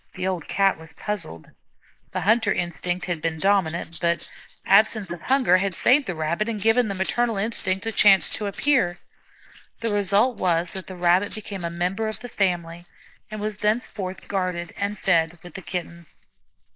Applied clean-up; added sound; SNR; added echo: neural mask model Resemble Enhance denoiser.